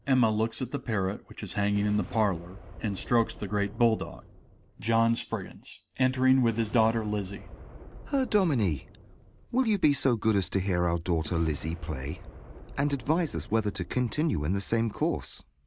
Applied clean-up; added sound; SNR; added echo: none; Boom; 19 dB; none.